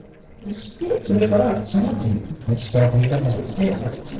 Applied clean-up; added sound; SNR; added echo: neural separator model SepFormer DNS4.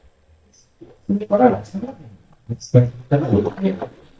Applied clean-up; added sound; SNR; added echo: neural mask model DeepFilterNet 3.